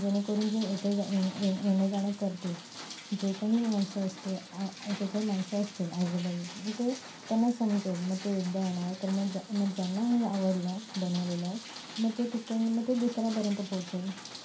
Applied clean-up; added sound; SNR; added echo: none; Rain; 15 dB; reverberation time 0.3 s.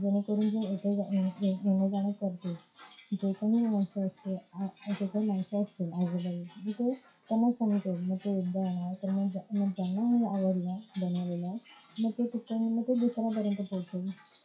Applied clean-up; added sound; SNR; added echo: classical method WPE with log-MMSE.